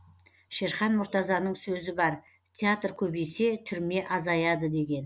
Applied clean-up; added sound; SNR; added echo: none; none; none; none.